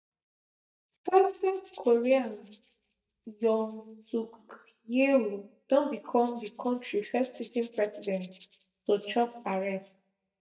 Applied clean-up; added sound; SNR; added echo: neural mask model DeepFilterNet 3.